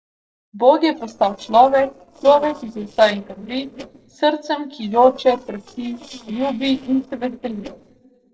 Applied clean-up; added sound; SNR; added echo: neural separator model SepFormer DNS4.